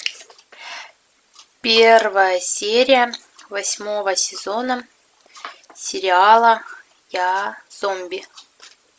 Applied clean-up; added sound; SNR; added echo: none; none; none; none.